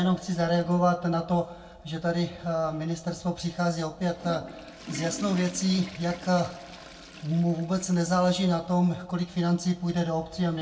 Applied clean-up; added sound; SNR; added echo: none; Toilet flush / Water; 20 dB; reverberation time 0.2 s.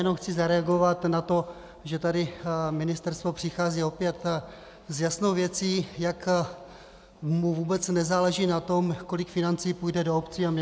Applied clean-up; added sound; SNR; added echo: none; none; none; none.